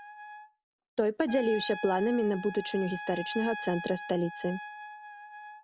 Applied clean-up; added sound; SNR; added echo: none; Trumpet; 11 dB; none.